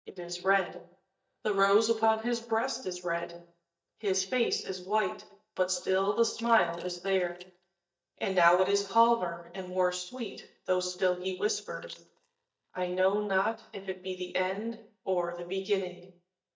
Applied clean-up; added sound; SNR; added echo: neural mask model DeepFilterNet 3.